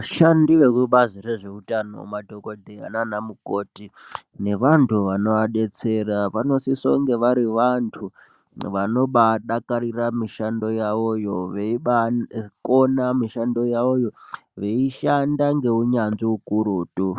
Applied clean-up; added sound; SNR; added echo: none; none; none; none.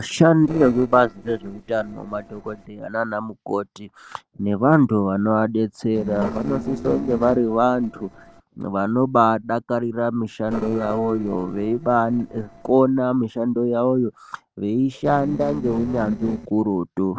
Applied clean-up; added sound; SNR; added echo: neural separator model SepFormer DNS4.